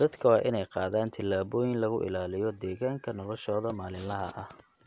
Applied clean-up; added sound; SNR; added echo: none; none; none; none.